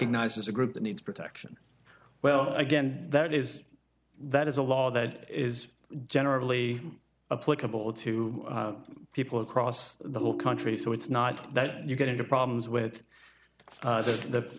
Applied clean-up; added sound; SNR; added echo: none; Ringtone; 7 dB; none.